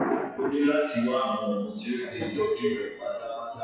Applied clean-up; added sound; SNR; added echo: classical method WPE with log-MMSE.